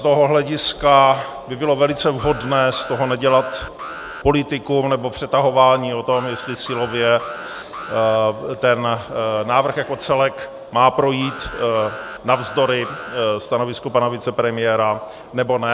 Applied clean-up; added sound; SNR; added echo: none; Alarm; 16 dB; none.